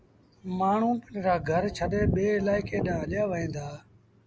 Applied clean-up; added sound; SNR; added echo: none; none; none; none.